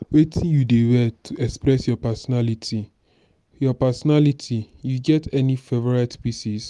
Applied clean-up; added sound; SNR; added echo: none; none; none; none.